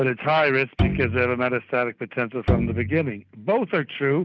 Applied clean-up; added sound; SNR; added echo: none; Bowed string instrument; 4 dB; none.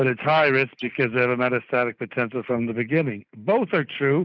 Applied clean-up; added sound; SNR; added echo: neural mask model Resemble Enhance denoiser.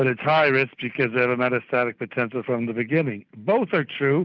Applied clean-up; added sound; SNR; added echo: none; none; none; none.